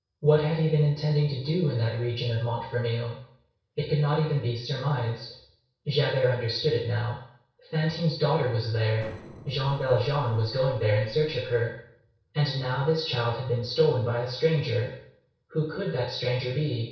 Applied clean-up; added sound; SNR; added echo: neural separator model SepFormer DNS4.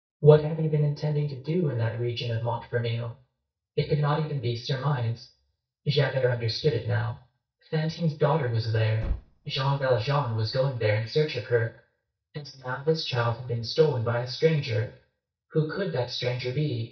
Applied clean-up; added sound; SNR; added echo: neural mask model DeepFilterNet 3.